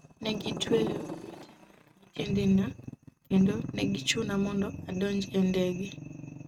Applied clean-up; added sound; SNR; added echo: neural mask model RNNoise.